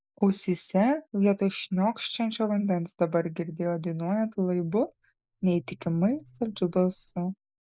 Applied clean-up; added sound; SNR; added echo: neural mask model Resemble Enhance denoiser.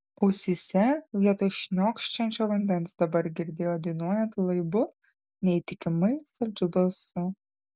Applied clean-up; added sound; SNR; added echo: none; none; none; none.